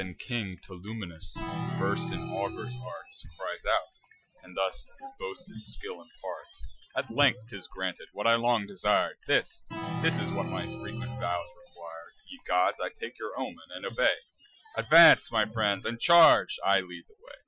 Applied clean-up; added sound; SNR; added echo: classical method Wiener filter.